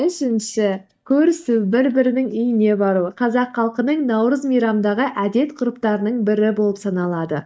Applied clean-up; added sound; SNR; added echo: neural mask model DeepFilterNet 3.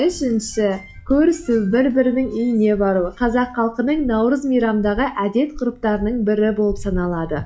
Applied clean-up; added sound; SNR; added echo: classical method log-MMSE.